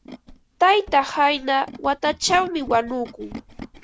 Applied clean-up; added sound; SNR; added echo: none; Tools; 19 dB; none.